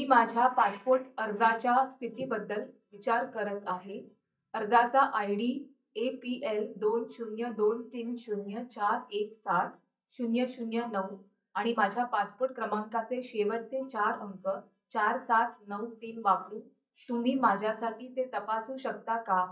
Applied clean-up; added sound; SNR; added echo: neural mask model DeepFilterNet 3.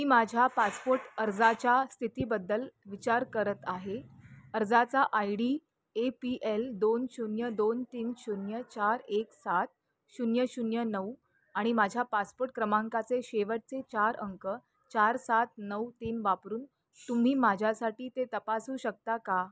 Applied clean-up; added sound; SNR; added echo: none; none; none; none.